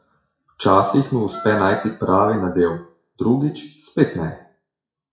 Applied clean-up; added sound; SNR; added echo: classical method WPE with log-MMSE.